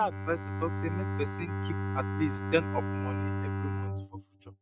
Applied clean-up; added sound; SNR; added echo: neural mask model RNNoise.